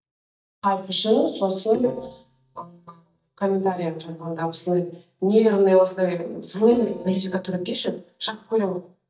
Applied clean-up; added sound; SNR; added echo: neural mask model DeepFilterNet 3.